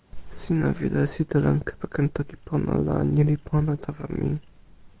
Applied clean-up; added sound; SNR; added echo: none; none; none; none.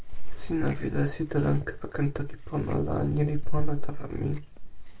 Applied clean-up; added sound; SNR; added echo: none; Chewing, mastication; 1 dB; reverberation time 0.2 s.